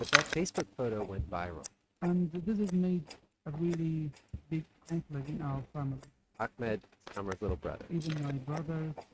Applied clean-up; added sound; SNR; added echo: neural mask model RNNoise.